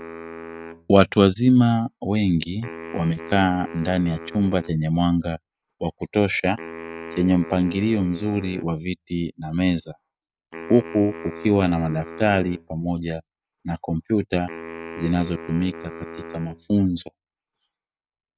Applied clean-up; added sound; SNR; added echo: neural mask model RNNoise.